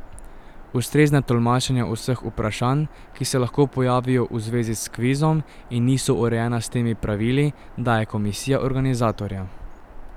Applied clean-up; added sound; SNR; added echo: none; Bird vocalization, bird call, bird song; 17 dB; none.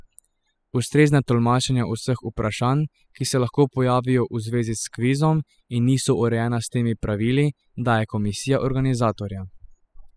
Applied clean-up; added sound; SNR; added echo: classical method spectral subtraction.